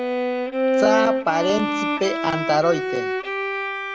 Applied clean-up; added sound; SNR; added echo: none; Bowed string instrument; -1 dB; none.